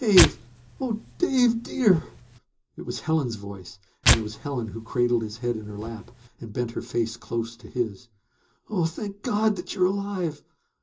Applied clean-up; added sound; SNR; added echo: none; Tearing; 2 dB; reverberation time 0.2 s.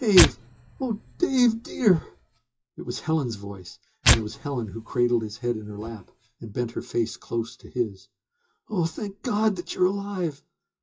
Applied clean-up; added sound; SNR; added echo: classical method WPE with log-MMSE.